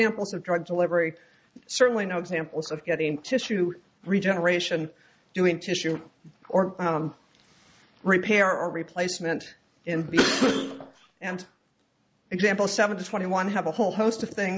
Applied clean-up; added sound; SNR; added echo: none; none; none; none.